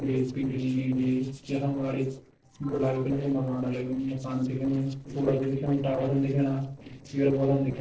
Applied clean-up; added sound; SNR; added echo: neural separator model SepFormer DNS4.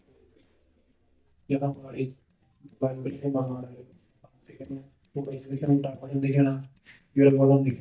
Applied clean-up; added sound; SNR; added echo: neural mask model DeepFilterNet 3.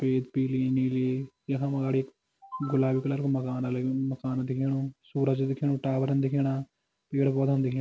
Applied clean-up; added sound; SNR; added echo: none; none; none; none.